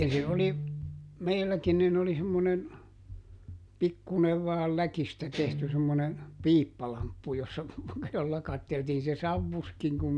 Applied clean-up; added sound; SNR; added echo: none; Guitar; 12 dB; none.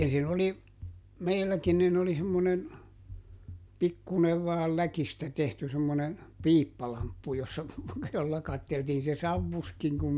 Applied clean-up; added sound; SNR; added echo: none; none; none; none.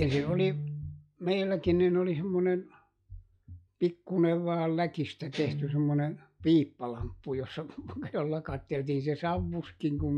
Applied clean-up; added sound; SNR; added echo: classical method log-MMSE.